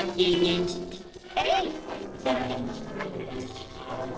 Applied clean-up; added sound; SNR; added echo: neural separator model SepFormer DNS4.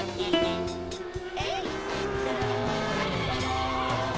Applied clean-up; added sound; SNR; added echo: none; Plucked string instrument + Race car, auto racing / Accelerating, revving, vroom; 0 dB; none.